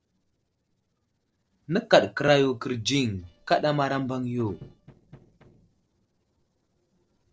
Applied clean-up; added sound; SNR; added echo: neural separator model SepFormer DNS4.